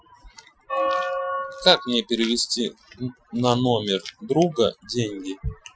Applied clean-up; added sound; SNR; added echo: classical method Wiener filter.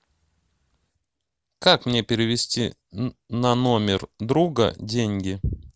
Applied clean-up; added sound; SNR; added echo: none; none; none; none.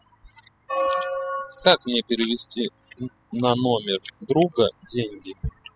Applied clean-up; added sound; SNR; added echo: classical method spectral subtraction.